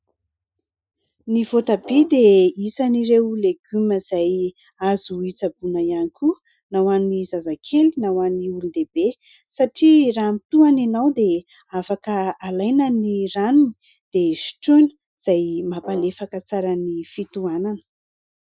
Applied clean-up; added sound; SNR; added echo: classical method Wiener filter.